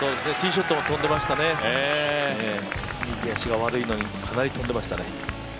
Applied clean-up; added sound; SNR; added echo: none; none; none; none.